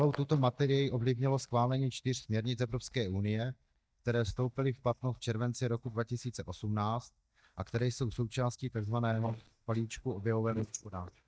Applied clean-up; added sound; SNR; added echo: neural mask model DeepFilterNet 3.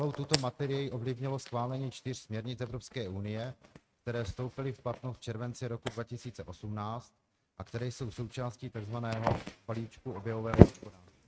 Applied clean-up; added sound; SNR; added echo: neural mask model RNNoise.